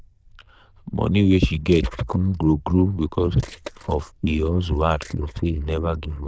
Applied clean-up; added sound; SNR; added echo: neural diffusion model UNIVERSE++.